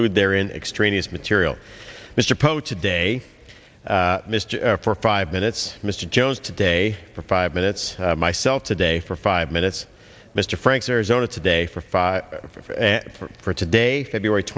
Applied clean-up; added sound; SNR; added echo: none; none; none; none.